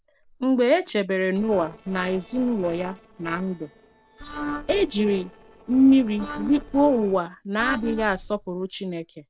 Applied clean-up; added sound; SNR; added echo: neural separator model SepFormer DNS4.